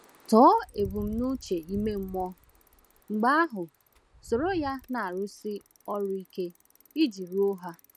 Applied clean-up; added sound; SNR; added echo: none; Bicycle; 19 dB; none.